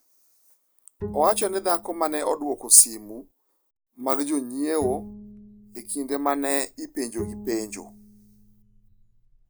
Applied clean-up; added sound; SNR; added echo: none; Bowed string instrument; 14 dB; none.